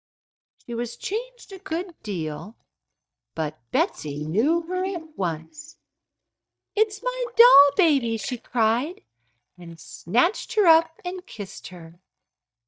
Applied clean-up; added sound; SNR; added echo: neural mask model DeepFilterNet 3.